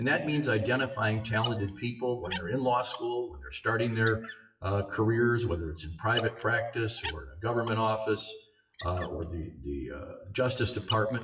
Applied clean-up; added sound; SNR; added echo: classical method WPE with log-MMSE.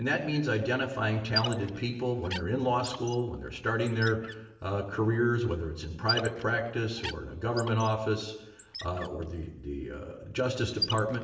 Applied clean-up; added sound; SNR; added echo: none; Squeak; 12 dB; reverberation time 1.0 s.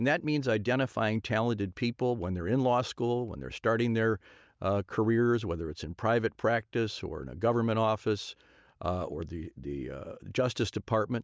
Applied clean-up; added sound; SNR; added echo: none; none; none; none.